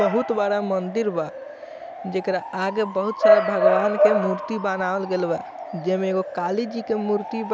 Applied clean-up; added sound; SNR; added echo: none; Bark / Motor vehicle (road) / Siren; 1 dB; none.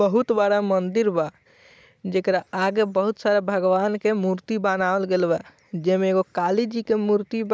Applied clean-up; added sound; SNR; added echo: none; none; none; none.